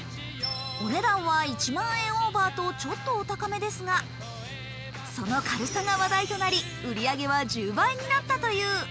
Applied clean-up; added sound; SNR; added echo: none; Mechanical fan; 13 dB; none.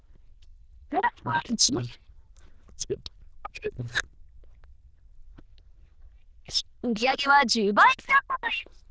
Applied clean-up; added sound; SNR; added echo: neural diffusion model UNIVERSE++.